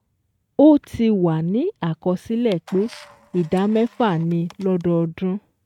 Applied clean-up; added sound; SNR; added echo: neural mask model RNNoise.